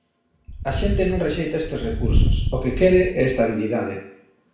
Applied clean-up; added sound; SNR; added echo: none; Wind; 0 dB; reverberation time 0.6 s.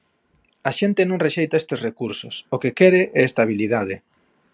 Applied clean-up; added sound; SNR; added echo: none; none; none; none.